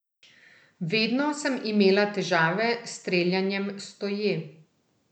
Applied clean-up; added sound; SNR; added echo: none; none; none; none.